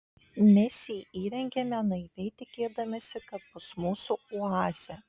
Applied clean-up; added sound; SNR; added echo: none; none; none; none.